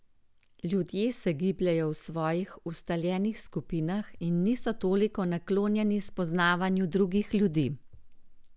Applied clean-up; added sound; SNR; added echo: none; none; none; none.